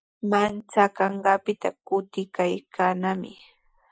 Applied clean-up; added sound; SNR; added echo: neural mask model Resemble Enhance denoiser.